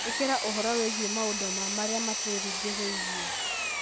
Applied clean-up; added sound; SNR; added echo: none; Power tool; -1 dB; none.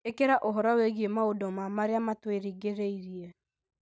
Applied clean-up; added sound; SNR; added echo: none; none; none; none.